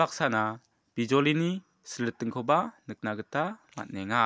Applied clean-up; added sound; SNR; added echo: none; none; none; none.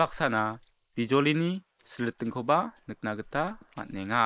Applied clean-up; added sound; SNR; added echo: neural mask model Resemble Enhance denoiser.